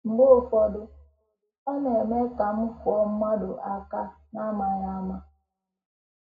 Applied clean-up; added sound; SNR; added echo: none; none; none; reverberation time 0.3 s.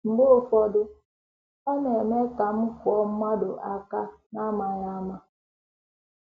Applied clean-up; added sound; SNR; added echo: none; none; none; none.